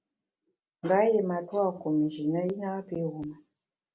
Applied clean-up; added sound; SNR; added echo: none; none; none; none.